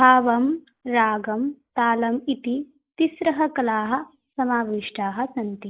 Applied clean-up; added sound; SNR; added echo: neural mask model Resemble Enhance denoiser.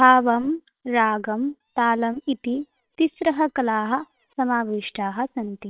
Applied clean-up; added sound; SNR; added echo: neural separator model SepFormer WHAM!.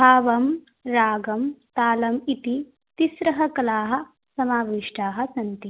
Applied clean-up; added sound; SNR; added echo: none; none; none; none.